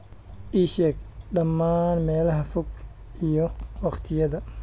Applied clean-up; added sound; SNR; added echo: none; none; none; none.